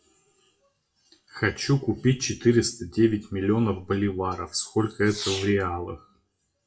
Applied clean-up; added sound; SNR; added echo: classical method WPE with log-MMSE.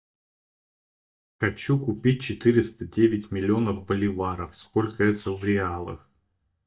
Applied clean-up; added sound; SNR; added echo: neural mask model DeepFilterNet 3.